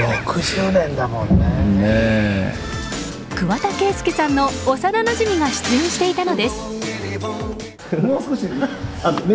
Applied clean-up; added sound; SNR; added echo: none; Guitar; 17 dB; none.